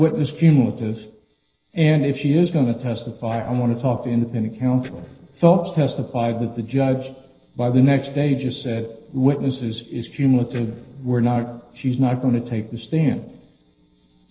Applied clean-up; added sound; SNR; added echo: neural separator model SepFormer DNS4.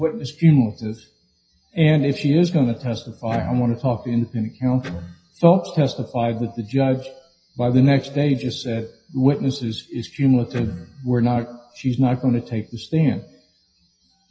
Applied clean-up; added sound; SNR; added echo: classical method WPE with log-MMSE.